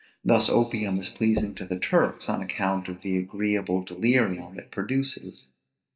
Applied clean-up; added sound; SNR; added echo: neural mask model DeepFilterNet 3.